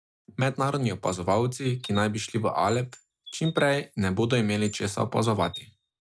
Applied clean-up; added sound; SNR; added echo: none; Chirp, tweet; 19 dB; none.